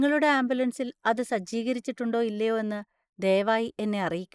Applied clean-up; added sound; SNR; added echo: neural mask model Resemble Enhance denoiser.